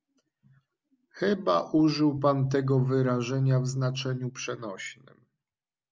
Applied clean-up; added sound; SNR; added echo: none; none; none; none.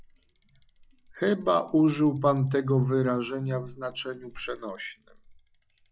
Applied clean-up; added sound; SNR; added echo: classical method log-MMSE.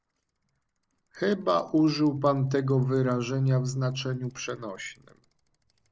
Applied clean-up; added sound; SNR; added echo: neural separator model SepFormer DNS4.